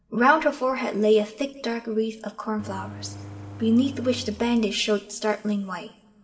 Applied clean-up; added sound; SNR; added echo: none; Engine; 16 dB; reverberation time 2.0 s.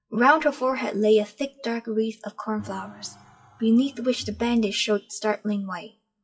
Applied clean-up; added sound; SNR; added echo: classical method WPE with log-MMSE.